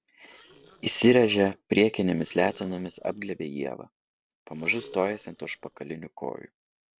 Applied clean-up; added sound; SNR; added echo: neural separator model SepFormer DNS4.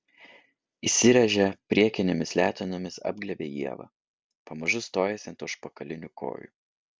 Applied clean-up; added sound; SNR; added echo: none; none; none; none.